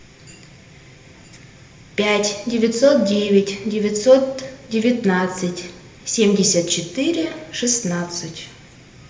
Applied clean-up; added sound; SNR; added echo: none; none; none; reverberation time 0.8 s.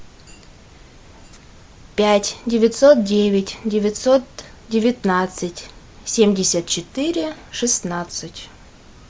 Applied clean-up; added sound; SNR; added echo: none; none; none; none.